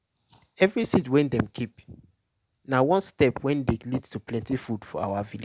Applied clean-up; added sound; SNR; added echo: none; none; none; none.